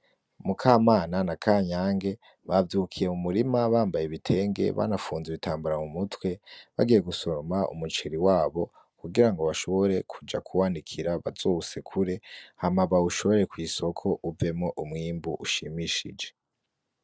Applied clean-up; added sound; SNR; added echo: none; none; none; none.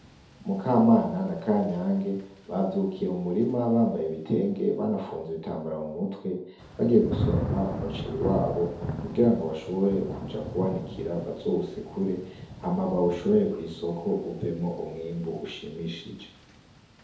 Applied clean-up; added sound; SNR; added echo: none; Thunder / Rain; 10 dB; reverberation time 2.0 s.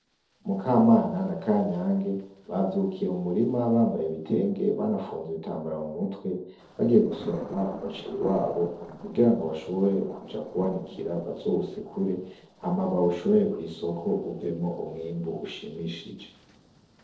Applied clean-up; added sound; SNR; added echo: neural separator model SepFormer DNS4.